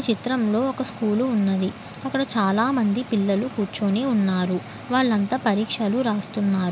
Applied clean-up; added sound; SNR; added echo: none; none; none; none.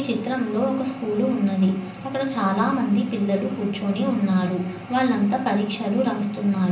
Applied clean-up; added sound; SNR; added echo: none; none; none; reverberation time 0.6 s.